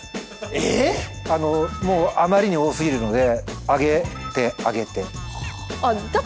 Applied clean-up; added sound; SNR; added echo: none; Bowed string instrument + Animal; 19 dB; none.